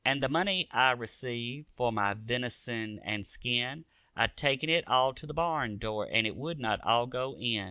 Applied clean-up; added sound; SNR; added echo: none; none; none; none.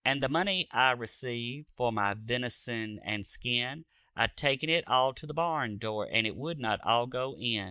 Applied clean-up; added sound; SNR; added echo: neural mask model Resemble Enhance denoiser.